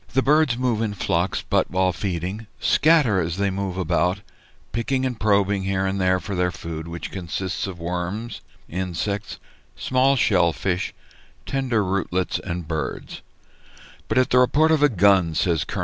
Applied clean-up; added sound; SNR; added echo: none; none; none; none.